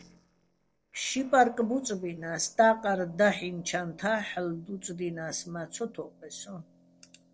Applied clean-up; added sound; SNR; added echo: neural separator model SepFormer DNS4.